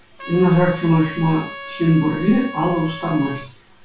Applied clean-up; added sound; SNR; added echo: none; Trumpet; 15 dB; reverberation time 0.3 s.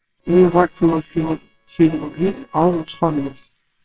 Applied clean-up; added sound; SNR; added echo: neural separator model SepFormer WHAMR!.